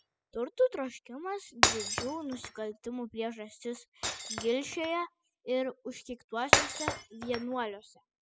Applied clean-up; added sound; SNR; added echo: classical method spectral subtraction.